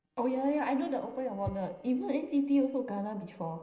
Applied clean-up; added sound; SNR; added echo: neural separator model SepFormer DNS4.